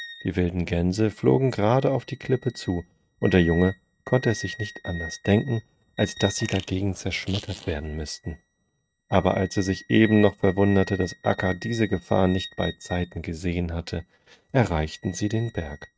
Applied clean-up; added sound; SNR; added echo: neural mask model RNNoise.